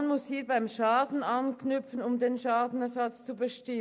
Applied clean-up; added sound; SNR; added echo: none; none; none; none.